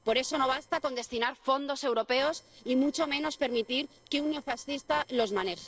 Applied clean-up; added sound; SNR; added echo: neural separator model SepFormer DNS4.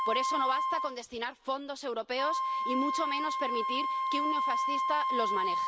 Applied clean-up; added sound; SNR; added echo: none; Wind instrument, woodwind instrument; -4 dB; none.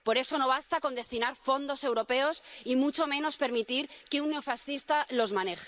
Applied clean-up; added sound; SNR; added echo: neural mask model Resemble Enhance denoiser.